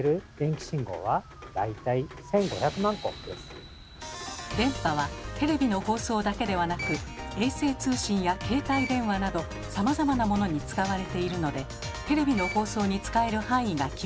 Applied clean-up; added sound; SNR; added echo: none; Rain; 17 dB; none.